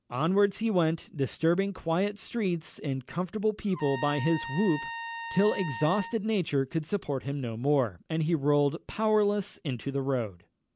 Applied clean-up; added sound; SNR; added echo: none; Trumpet; 10 dB; none.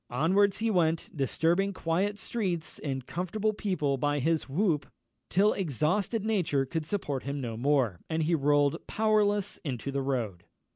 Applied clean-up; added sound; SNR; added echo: none; none; none; none.